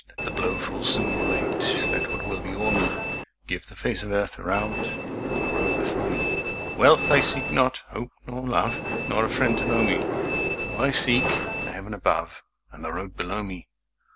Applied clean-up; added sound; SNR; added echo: none; Train; 1 dB; none.